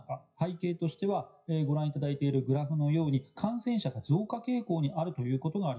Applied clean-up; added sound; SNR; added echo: classical method WPE with log-MMSE.